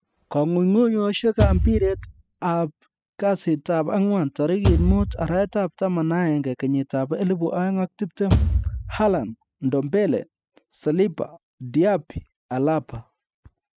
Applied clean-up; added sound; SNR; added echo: classical method spectral subtraction.